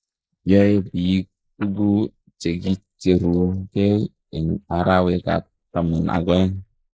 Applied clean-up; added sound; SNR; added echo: neural mask model Resemble Enhance denoiser.